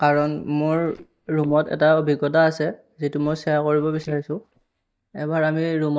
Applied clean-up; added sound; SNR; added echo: neural mask model DeepFilterNet 3.